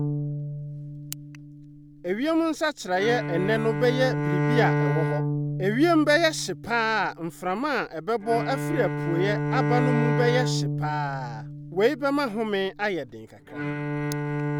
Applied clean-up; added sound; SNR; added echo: none; Bowed string instrument; 2 dB; none.